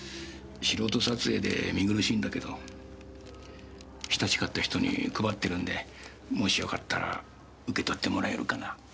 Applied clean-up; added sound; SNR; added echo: none; Piano; 17 dB; none.